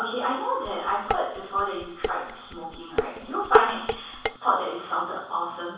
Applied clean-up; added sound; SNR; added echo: none; Dishes, pots, and pans; 2 dB; reverberation time 0.7 s.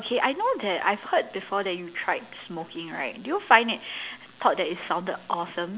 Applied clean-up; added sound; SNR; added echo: none; none; none; none.